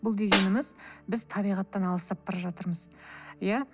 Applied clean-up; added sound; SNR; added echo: none; Snare drum; 2 dB; none.